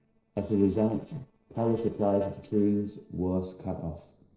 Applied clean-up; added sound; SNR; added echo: neural separator model SepFormer DNS4.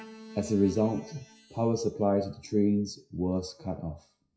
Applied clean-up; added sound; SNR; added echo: classical method WPE with log-MMSE.